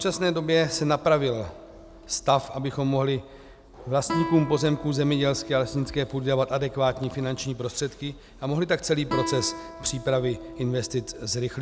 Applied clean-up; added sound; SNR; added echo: none; Guitar; 13 dB; none.